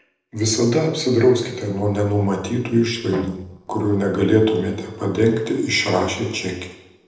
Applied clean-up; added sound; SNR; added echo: neural separator model SepFormer DNS4.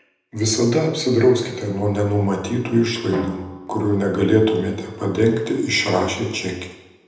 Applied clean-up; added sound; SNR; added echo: none; Drum; 19 dB; reverberation time 0.8 s.